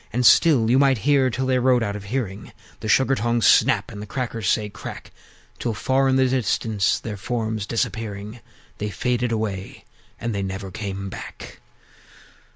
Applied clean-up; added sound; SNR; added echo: none; none; none; none.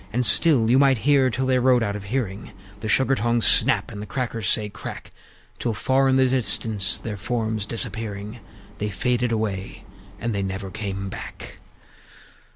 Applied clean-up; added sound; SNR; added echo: none; Idling; 19 dB; none.